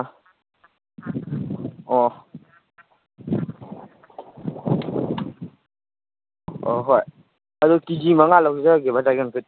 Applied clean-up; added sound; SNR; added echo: none; none; none; none.